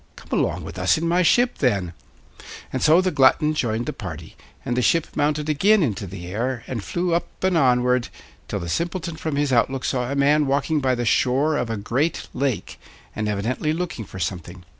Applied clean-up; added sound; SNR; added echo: none; none; none; none.